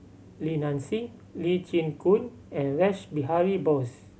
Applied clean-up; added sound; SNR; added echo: none; none; none; none.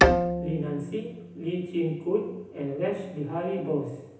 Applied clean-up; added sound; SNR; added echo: none; Bowed string instrument; -2 dB; reverberation time 0.9 s.